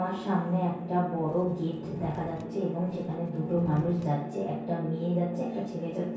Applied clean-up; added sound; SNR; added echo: none; Wood / Tools; 19 dB; reverberation time 0.6 s.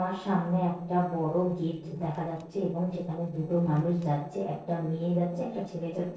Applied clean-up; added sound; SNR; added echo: neural separator model SepFormer DNS4.